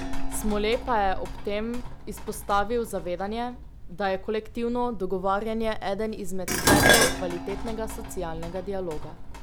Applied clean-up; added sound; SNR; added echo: none; Dishes, pots, and pans + Squeak / Walk, footsteps; -1 dB; none.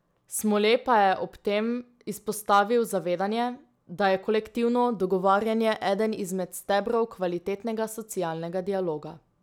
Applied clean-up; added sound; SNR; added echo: none; none; none; none.